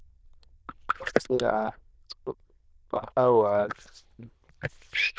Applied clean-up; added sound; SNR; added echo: neural diffusion model UNIVERSE++.